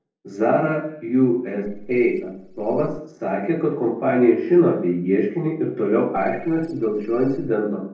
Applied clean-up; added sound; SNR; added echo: neural separator model SepFormer DNS4.